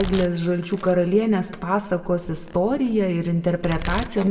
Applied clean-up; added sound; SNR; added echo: none; Domestic sounds, home sounds; 13 dB; reverberation time 1.1 s.